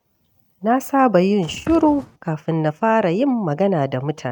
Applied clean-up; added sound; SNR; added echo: neural mask model RNNoise.